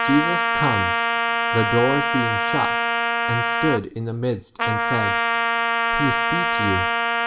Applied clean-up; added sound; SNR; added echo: none; Trumpet; -4 dB; reverberation time 0.5 s.